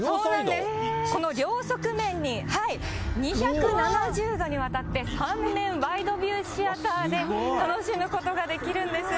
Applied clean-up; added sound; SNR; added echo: none; none; none; none.